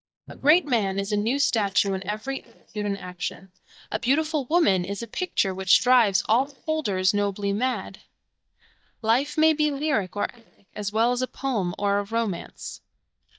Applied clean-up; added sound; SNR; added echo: neural mask model DeepFilterNet 3.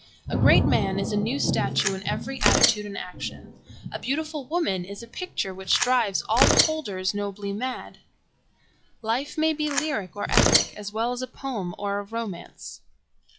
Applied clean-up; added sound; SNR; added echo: classical method log-MMSE.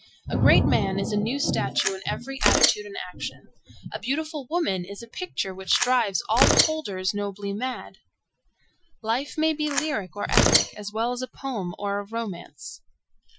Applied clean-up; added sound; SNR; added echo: classical method Wiener filter.